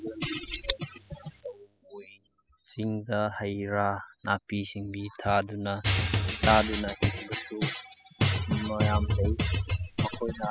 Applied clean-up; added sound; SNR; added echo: classical method spectral subtraction.